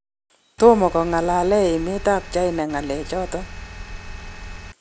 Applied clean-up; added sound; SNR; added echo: none; Engine; 13 dB; none.